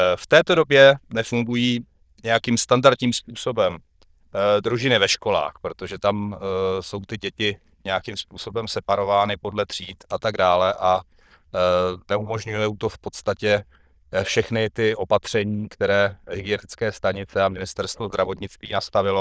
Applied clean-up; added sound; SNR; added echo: neural diffusion model UNIVERSE++.